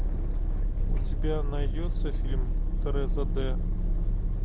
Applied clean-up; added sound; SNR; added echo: none; none; none; none.